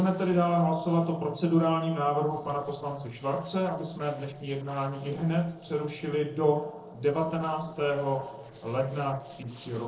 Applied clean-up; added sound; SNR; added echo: neural separator model SepFormer DNS4.